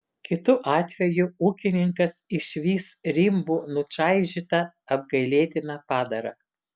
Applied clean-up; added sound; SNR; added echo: none; none; none; none.